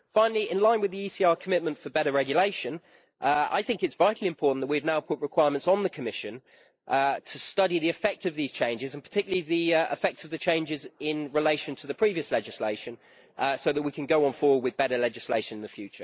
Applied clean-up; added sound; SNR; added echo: neural mask model Resemble Enhance denoiser.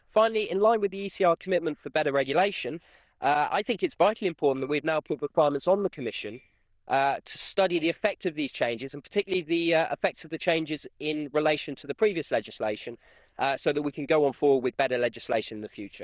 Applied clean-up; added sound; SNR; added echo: neural diffusion model UNIVERSE++.